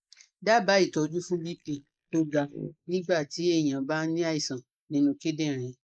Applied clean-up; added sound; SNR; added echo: neural mask model Resemble Enhance denoiser.